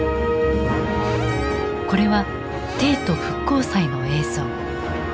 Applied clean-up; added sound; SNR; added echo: none; Cupboard open or close / Door; 15 dB; none.